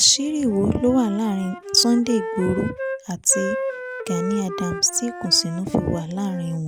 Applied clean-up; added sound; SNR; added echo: none; Wind instrument, woodwind instrument; 9 dB; none.